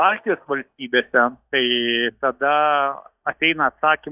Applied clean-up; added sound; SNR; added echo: neural mask model DeepFilterNet 3.